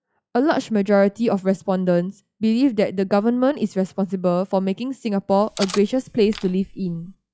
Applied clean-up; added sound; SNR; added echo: classical method log-MMSE.